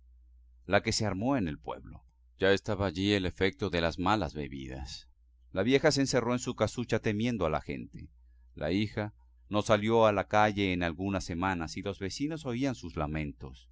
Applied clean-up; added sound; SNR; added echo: none; none; none; none.